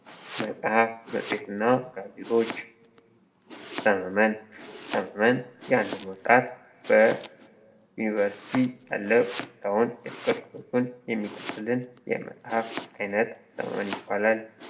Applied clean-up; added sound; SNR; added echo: none; Domestic sounds, home sounds; 14 dB; reverberation time 0.6 s.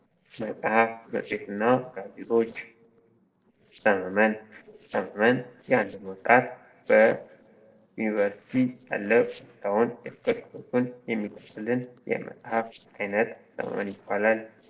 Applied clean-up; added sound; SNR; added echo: neural separator model SepFormer DNS4.